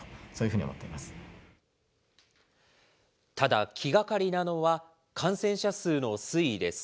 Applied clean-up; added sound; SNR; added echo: none; none; none; none.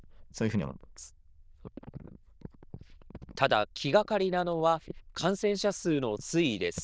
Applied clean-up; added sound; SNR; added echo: neural diffusion model UNIVERSE++.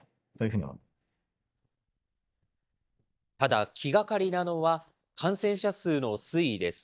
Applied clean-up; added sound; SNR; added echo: neural mask model DeepFilterNet 3.